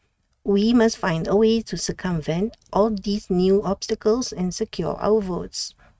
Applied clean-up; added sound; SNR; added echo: neural mask model RNNoise.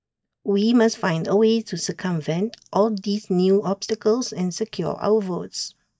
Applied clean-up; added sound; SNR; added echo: neural mask model DeepFilterNet 3.